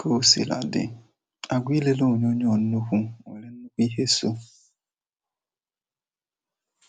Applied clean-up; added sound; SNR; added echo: none; none; none; none.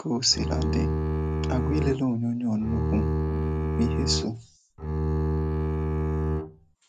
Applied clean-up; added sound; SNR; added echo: none; Bowed string instrument; -3 dB; none.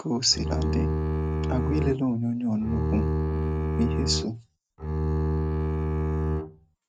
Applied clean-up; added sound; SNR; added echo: neural mask model RNNoise.